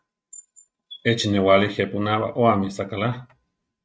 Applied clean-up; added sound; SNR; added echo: neural mask model RNNoise.